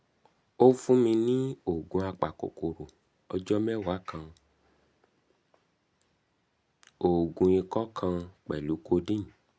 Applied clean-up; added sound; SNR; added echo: none; none; none; none.